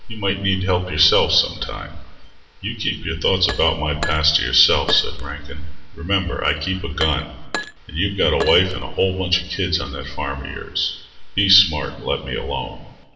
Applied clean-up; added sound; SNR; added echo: none; Glass; 12 dB; reverberation time 0.8 s.